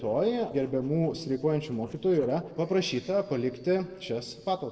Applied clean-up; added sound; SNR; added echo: neural separator model SepFormer DNS4.